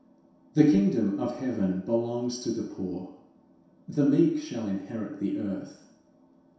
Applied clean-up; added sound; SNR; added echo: none; none; none; reverberation time 0.7 s.